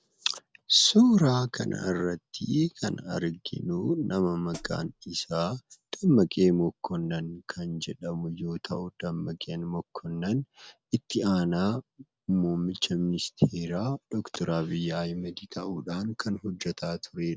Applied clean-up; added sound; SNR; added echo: none; Hi-hat; 17 dB; none.